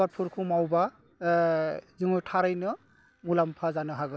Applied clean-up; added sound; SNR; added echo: none; none; none; none.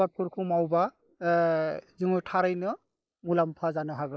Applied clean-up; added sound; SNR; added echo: neural mask model Resemble Enhance denoiser.